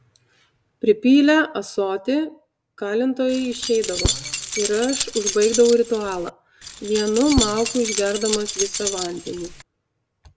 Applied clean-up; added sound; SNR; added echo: none; Keys jangling; 5 dB; none.